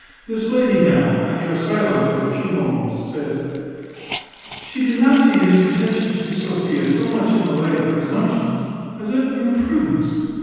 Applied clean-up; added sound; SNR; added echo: none; Hiss; 19 dB; reverberation time 2.1 s.